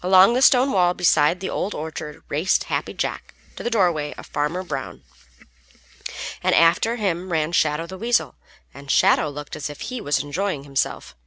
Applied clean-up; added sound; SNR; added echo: none; none; none; none.